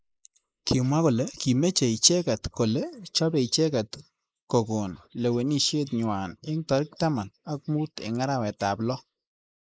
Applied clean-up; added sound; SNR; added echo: neural mask model Resemble Enhance denoiser.